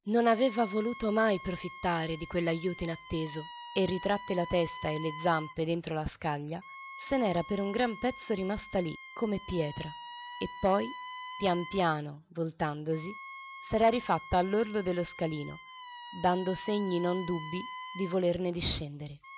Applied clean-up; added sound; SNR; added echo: none; Wind instrument, woodwind instrument; 14 dB; none.